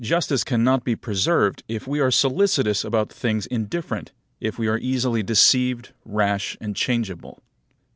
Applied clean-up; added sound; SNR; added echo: none; none; none; none.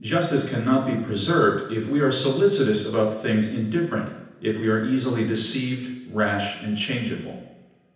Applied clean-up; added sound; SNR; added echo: none; none; none; reverberation time 0.9 s.